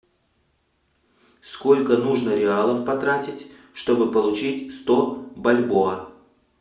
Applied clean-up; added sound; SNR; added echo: none; none; none; none.